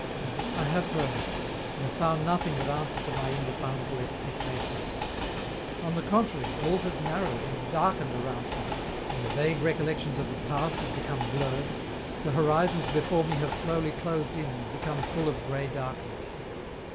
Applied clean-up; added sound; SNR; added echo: none; Train; 3 dB; none.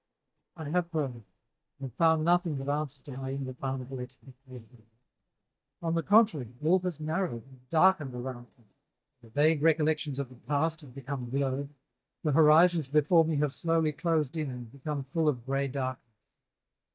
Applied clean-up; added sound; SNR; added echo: neural mask model DeepFilterNet 3.